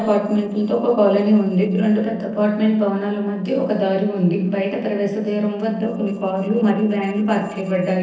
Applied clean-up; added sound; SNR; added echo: neural separator model SepFormer DNS4.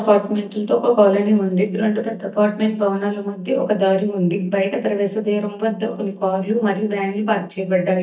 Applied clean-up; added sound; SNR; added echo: neural mask model DeepFilterNet 3.